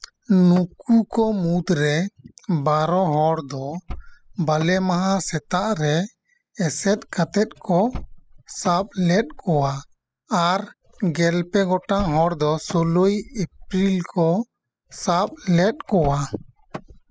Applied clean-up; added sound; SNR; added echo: classical method spectral subtraction.